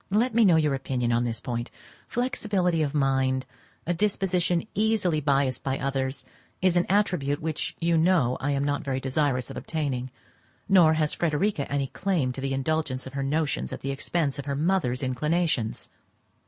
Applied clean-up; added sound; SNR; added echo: none; none; none; none.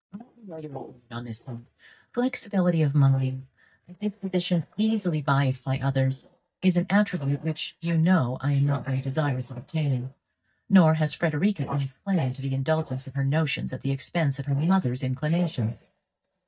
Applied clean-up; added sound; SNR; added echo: neural mask model DeepFilterNet 3.